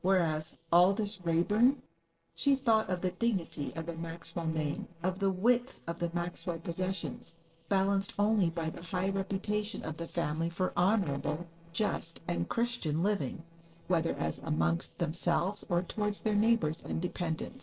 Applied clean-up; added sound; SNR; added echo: neural separator model SepFormer DNS4.